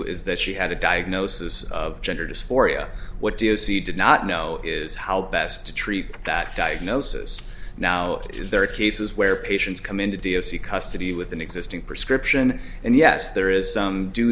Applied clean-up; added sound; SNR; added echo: none; none; none; none.